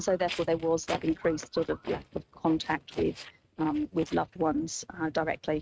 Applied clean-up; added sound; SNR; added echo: neural mask model RNNoise.